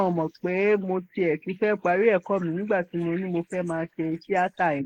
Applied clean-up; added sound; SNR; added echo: neural mask model Resemble Enhance denoiser.